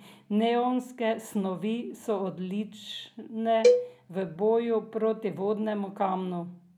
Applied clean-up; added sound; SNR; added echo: none; Cowbell; -1 dB; none.